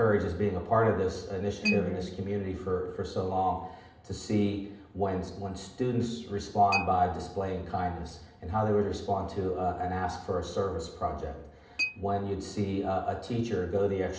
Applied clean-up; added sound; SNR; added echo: none; Chink, clink; 14 dB; reverberation time 0.8 s.